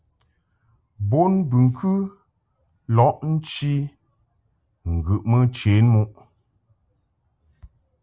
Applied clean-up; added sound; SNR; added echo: none; none; none; none.